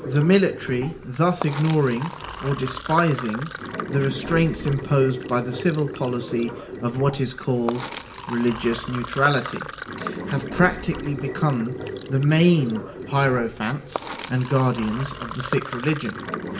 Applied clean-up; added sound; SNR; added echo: none; Sink (filling or washing); 10 dB; reverberation time 0.6 s.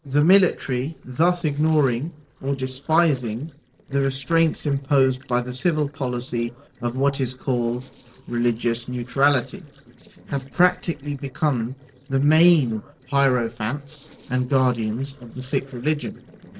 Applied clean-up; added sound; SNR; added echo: neural separator model SepFormer DNS4.